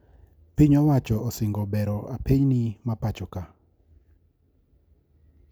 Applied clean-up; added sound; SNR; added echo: none; none; none; none.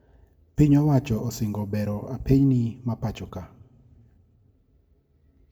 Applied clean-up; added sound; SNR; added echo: none; none; none; reverberation time 0.7 s.